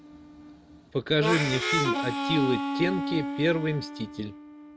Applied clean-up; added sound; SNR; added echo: none; Harmonica; 3 dB; none.